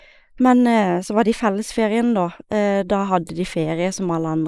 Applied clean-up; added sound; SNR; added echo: neural mask model Resemble Enhance denoiser.